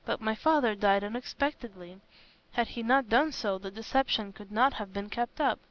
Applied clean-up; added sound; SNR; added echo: none; none; none; none.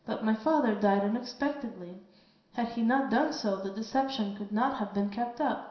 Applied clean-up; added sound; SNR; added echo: none; none; none; reverberation time 0.7 s.